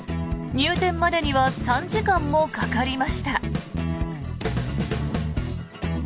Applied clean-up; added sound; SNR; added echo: none; none; none; none.